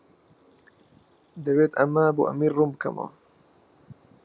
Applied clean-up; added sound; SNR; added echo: none; none; none; none.